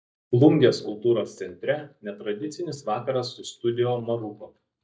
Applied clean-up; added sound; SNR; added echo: neural mask model DeepFilterNet 3.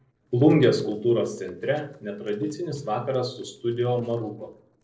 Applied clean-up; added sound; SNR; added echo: neural separator model SepFormer DNS4.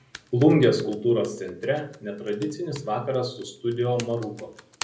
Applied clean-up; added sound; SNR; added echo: none; Computer keyboard; 20 dB; reverberation time 0.5 s.